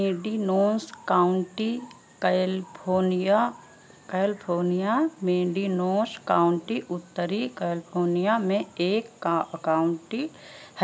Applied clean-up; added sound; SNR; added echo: none; none; none; none.